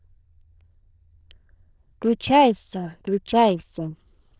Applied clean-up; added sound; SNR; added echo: neural diffusion model UNIVERSE++.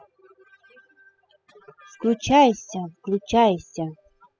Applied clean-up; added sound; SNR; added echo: classical method spectral subtraction.